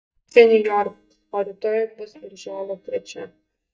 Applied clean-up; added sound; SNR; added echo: neural mask model DeepFilterNet 3.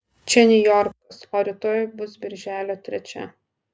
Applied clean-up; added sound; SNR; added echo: none; none; none; none.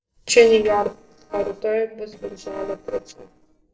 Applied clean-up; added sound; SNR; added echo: neural separator model SepFormer DNS4.